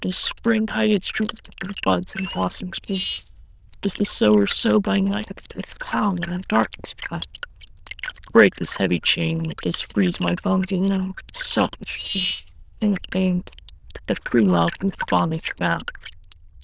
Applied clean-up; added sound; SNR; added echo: neural diffusion model UNIVERSE++.